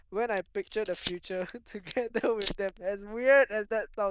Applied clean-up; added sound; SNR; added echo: neural diffusion model UNIVERSE++.